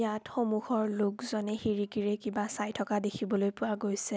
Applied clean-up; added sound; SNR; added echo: none; none; none; none.